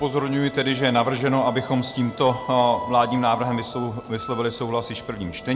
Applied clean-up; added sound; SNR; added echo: none; Wind instrument, woodwind instrument; 15 dB; none.